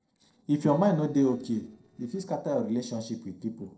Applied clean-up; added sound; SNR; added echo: neural separator model SepFormer DNS4.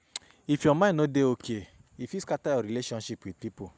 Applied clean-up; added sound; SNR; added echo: none; none; none; none.